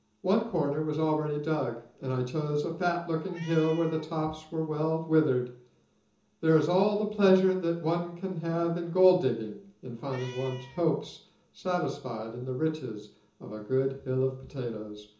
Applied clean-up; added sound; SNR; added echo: none; Meow; 20 dB; reverberation time 0.6 s.